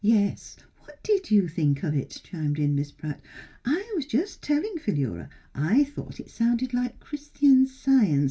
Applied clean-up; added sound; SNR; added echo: none; none; none; reverberation time 0.2 s.